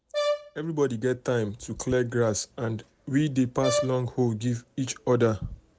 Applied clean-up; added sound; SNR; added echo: none; Brass instrument; 6 dB; none.